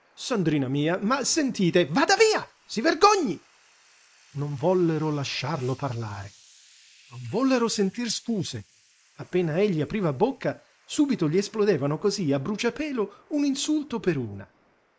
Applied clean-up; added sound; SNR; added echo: neural mask model Resemble Enhance denoiser.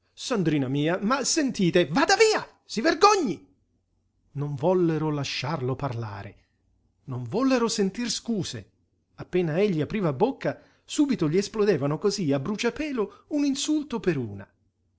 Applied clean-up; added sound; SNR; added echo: none; none; none; none.